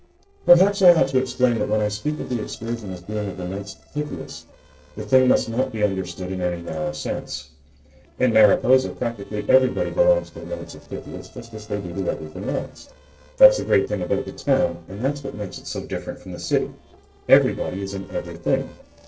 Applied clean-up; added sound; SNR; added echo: neural separator model SepFormer DNS4.